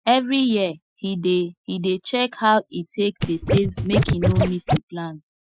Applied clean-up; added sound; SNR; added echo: classical method Wiener filter.